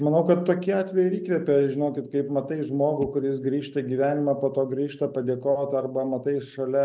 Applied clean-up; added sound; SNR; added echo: none; none; none; none.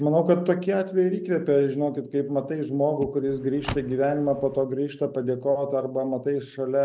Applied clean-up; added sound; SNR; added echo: none; Car; 14 dB; none.